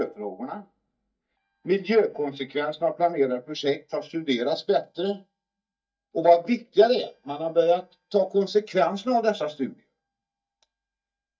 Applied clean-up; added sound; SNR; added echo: neural mask model DeepFilterNet 3.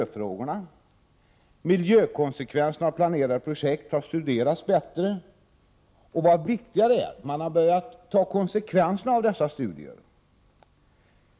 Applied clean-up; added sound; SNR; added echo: none; none; none; none.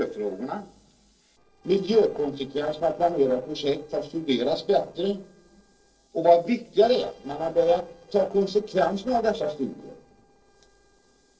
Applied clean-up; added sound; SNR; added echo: neural separator model SepFormer DNS4.